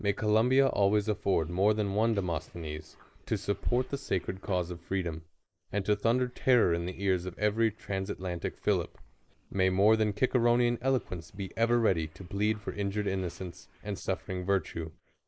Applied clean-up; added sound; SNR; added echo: neural mask model Resemble Enhance denoiser.